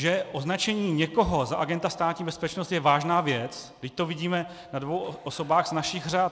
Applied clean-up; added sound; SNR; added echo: none; none; none; none.